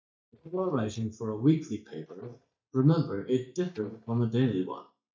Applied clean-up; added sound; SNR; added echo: neural mask model DeepFilterNet 3.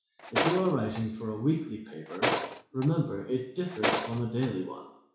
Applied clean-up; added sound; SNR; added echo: none; Tools; 2 dB; reverberation time 0.7 s.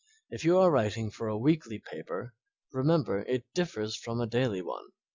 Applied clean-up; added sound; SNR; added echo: none; none; none; none.